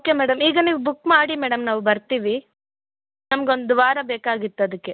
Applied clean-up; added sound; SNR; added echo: none; none; none; none.